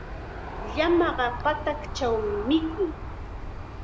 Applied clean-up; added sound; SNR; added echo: none; Aircraft; 7 dB; none.